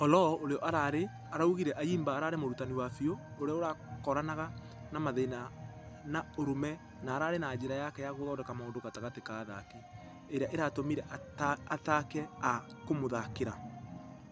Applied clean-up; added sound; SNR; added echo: none; none; none; none.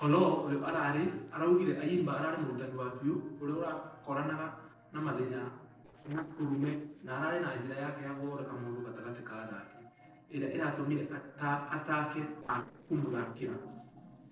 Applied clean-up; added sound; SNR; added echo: neural separator model SepFormer DNS4.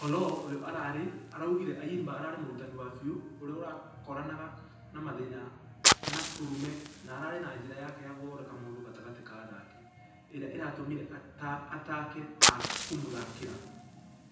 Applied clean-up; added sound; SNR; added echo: none; Fire; -2 dB; reverberation time 0.9 s.